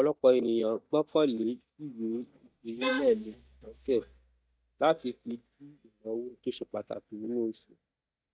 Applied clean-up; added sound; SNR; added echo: neural mask model DeepFilterNet 3.